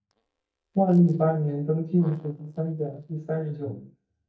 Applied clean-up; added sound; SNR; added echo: neural mask model DeepFilterNet 3.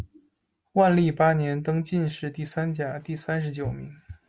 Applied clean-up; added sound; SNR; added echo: none; none; none; none.